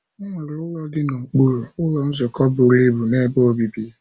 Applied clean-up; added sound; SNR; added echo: none; none; none; none.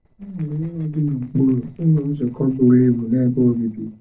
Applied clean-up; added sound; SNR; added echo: neural separator model SepFormer DNS4.